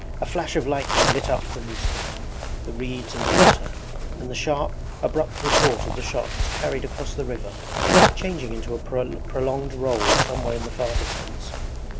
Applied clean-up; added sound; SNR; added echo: none; Zipper (clothing); -4 dB; none.